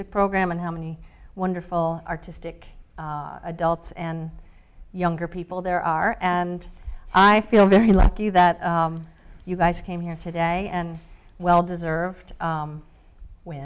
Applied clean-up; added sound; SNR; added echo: none; none; none; none.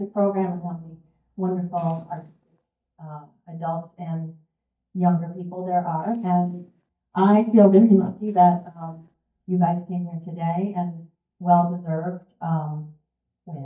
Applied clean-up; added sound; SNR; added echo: neural mask model DeepFilterNet 3.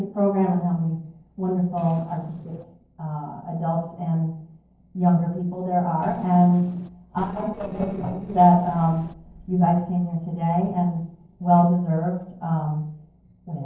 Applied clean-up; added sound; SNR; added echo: neural separator model SepFormer DNS4.